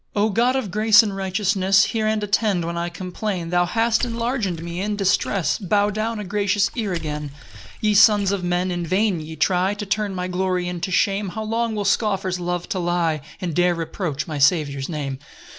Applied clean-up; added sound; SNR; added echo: none; Water / Splash, splatter; 14 dB; none.